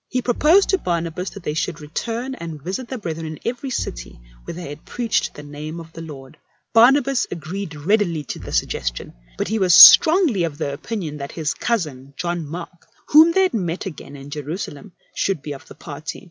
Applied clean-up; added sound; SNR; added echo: none; Bowed string instrument; 19 dB; none.